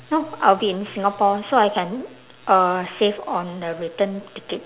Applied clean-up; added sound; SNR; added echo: none; none; none; none.